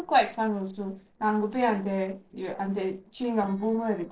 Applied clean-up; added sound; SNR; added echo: neural separator model SepFormer DNS4.